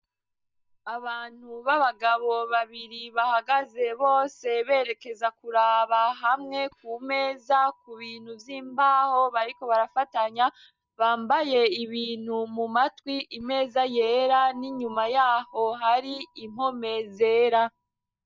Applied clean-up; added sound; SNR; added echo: neural mask model DeepFilterNet 3.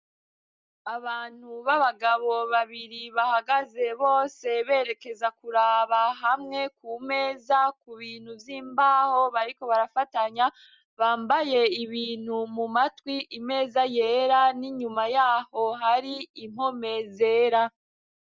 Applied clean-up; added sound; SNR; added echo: none; none; none; none.